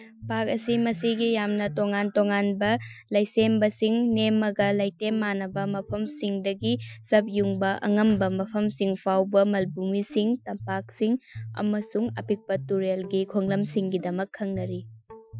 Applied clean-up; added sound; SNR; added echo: classical method Wiener filter.